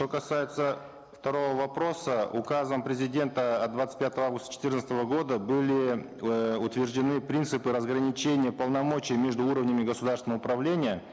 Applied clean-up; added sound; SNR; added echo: none; none; none; none.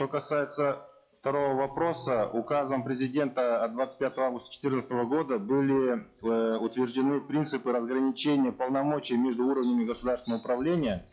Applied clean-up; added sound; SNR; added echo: classical method log-MMSE.